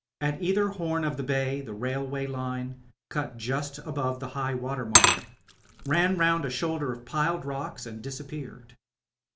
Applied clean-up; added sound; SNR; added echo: none; Glass / Liquid; -2 dB; none.